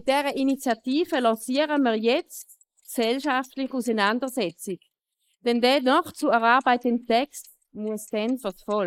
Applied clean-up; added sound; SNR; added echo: neural mask model Resemble Enhance denoiser.